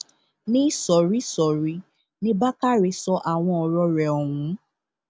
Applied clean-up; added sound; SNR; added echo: none; none; none; none.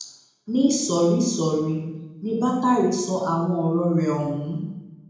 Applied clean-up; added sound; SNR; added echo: none; none; none; reverberation time 0.9 s.